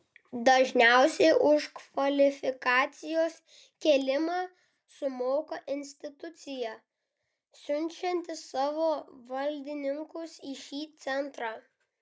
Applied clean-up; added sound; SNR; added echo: none; none; none; none.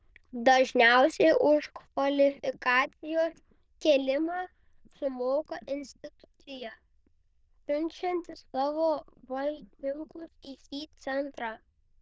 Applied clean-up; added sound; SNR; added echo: neural diffusion model UNIVERSE++.